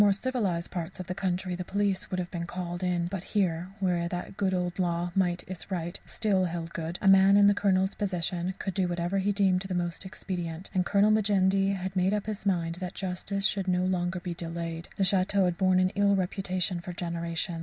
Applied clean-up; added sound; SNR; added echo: none; none; none; none.